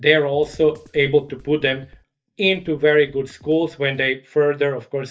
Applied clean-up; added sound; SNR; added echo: neural mask model DeepFilterNet 3.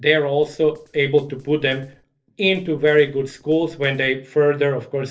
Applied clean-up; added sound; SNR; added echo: neural separator model SepFormer DNS4.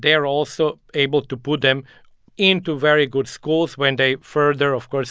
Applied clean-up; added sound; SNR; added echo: none; none; none; none.